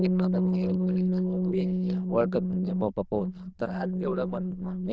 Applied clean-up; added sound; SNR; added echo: neural diffusion model UNIVERSE++.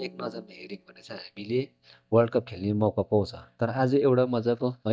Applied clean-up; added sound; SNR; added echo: neural mask model DeepFilterNet 3.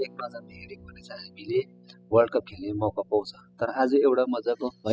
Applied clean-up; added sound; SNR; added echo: classical method spectral subtraction.